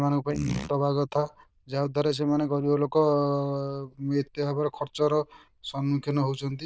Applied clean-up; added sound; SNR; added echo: neural diffusion model UNIVERSE++.